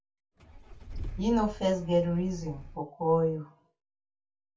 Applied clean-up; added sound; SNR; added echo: none; Engine starting / Car; 10 dB; reverberation time 0.2 s.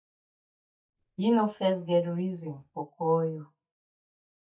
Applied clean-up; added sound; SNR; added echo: neural mask model DeepFilterNet 3.